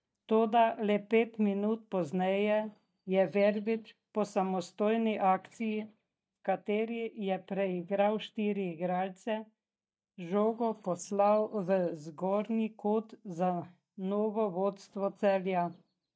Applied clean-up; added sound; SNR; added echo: neural mask model DeepFilterNet 3.